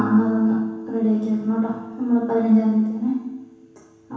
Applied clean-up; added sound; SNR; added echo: none; Guitar; 15 dB; reverberation time 1.1 s.